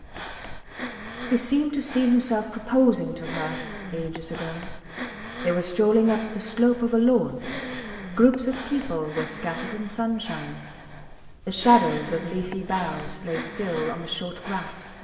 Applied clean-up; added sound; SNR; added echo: none; Breathing; 11 dB; reverberation time 1.7 s.